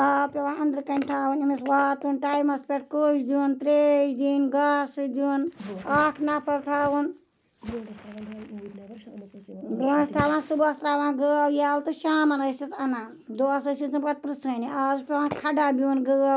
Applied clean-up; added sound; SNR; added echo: none; none; none; none.